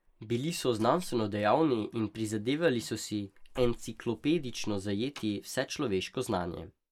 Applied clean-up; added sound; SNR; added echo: neural mask model Resemble Enhance denoiser.